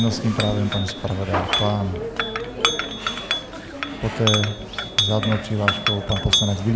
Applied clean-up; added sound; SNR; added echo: none; Chink, clink; 1 dB; none.